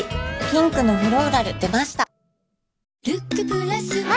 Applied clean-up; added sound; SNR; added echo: none; Bowed string instrument; 19 dB; none.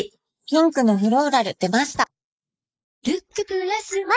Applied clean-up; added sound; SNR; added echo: neural mask model Resemble Enhance denoiser.